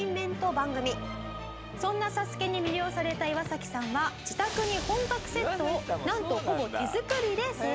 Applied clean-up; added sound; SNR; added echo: none; none; none; none.